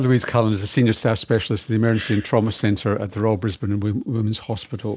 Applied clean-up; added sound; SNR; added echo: none; none; none; none.